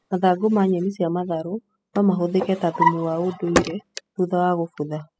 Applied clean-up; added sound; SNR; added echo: classical method spectral subtraction.